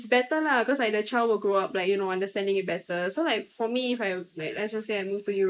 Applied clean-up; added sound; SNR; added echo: neural mask model Resemble Enhance denoiser.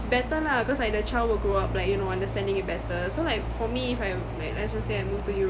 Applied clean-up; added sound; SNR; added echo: none; none; none; none.